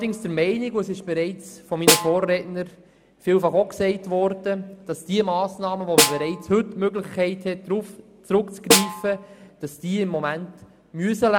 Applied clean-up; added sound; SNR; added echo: none; Snare drum; 0 dB; none.